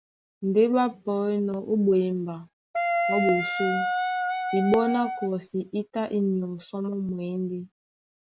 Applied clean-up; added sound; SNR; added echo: none; Wind instrument, woodwind instrument; 1 dB; none.